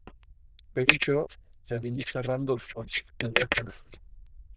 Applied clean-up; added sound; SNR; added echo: neural diffusion model UNIVERSE++.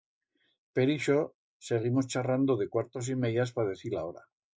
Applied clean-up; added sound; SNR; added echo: none; none; none; none.